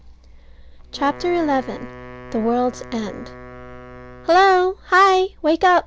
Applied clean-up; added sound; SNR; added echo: none; Wind instrument, woodwind instrument; 20 dB; none.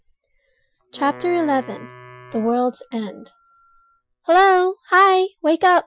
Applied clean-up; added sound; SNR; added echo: classical method Wiener filter.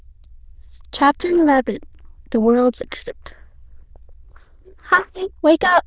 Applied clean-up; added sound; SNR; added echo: neural diffusion model UNIVERSE++.